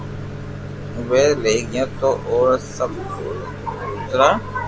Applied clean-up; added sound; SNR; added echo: none; Microwave oven; 10 dB; none.